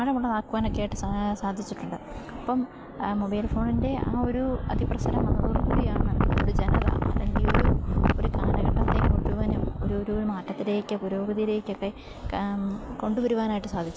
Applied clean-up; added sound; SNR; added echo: none; none; none; none.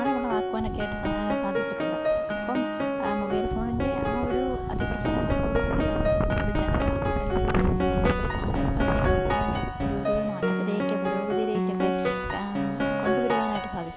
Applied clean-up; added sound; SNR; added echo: none; Piano; -1 dB; none.